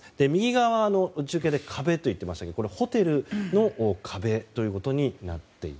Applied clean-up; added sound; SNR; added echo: none; none; none; none.